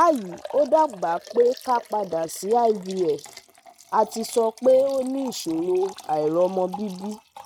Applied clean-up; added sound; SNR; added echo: neural mask model RNNoise.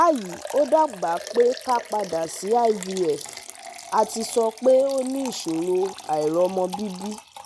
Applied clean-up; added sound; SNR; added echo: none; Liquid; 15 dB; none.